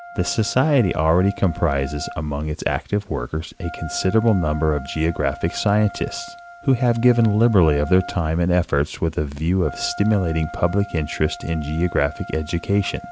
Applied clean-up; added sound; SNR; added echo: none; Wind instrument, woodwind instrument; 17 dB; none.